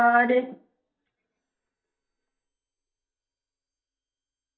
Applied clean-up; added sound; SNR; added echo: neural mask model DeepFilterNet 3.